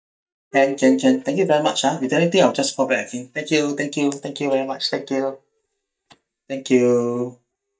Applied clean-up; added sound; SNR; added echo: neural mask model DeepFilterNet 3.